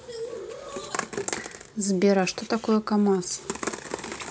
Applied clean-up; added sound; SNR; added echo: none; none; none; none.